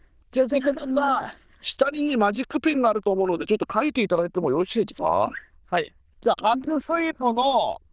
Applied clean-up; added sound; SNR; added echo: neural diffusion model UNIVERSE++.